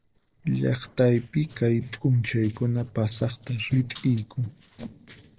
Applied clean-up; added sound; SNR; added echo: neural separator model SepFormer DNS4.